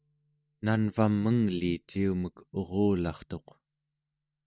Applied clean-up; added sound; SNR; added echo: neural mask model DeepFilterNet 3.